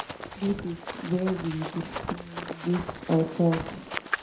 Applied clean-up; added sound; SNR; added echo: none; Run; 7 dB; reverberation time 0.5 s.